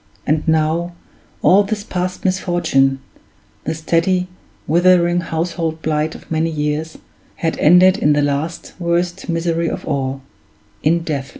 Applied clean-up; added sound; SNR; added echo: none; none; none; none.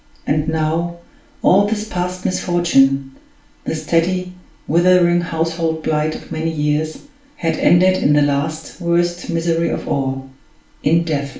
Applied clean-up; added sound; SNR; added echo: none; none; none; reverberation time 0.4 s.